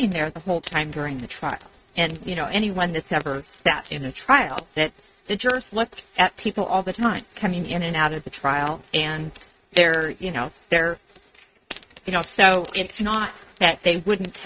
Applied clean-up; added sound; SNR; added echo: neural mask model RNNoise.